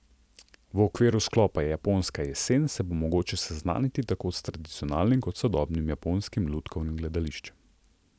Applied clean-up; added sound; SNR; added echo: none; none; none; none.